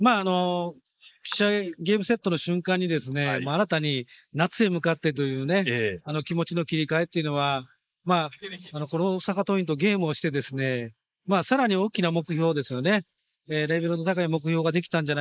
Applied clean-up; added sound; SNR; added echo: neural mask model Resemble Enhance denoiser.